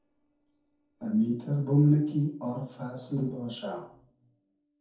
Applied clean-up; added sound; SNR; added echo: neural separator model SepFormer DNS4.